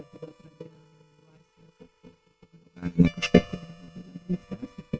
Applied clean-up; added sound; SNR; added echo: neural mask model RNNoise.